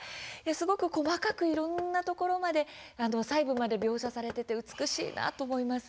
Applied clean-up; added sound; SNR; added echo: none; Knock / Wood; 17 dB; none.